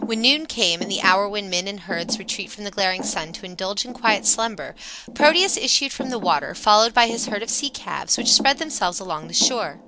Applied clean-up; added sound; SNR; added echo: none; Thump, thud; 13 dB; none.